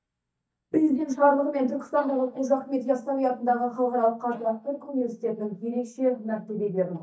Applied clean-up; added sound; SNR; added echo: neural mask model DeepFilterNet 3.